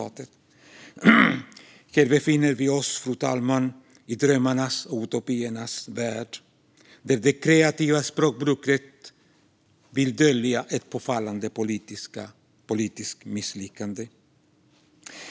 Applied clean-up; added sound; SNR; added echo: none; none; none; none.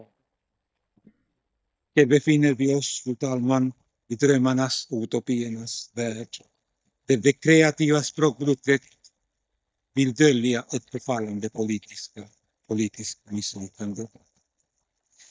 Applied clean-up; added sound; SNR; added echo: neural mask model DeepFilterNet 3.